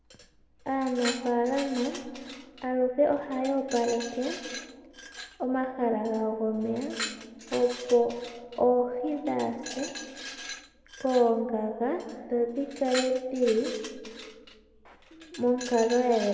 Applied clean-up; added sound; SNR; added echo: none; Glass; 14 dB; reverberation time 1.9 s.